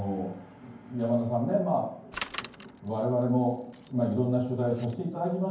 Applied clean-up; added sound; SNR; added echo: none; Bicycle; 16 dB; reverberation time 0.9 s.